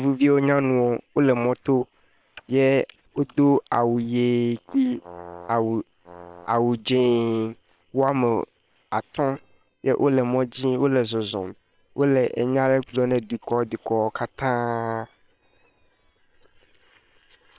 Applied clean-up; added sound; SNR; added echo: neural separator model SepFormer WHAM!.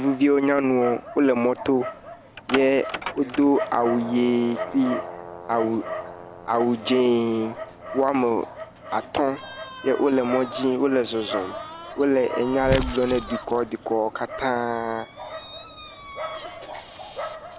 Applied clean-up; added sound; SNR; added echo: none; Dog; 11 dB; none.